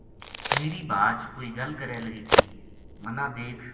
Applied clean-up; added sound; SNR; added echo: none; Crack; -2 dB; reverberation time 1.2 s.